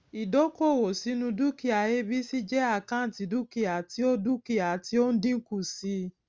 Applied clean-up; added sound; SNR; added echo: none; none; none; none.